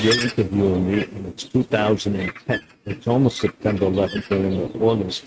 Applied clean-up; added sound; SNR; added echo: neural mask model RNNoise.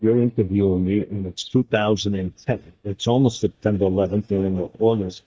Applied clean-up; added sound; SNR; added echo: neural mask model DeepFilterNet 3.